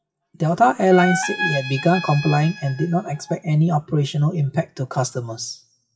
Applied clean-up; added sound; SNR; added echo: classical method WPE with log-MMSE.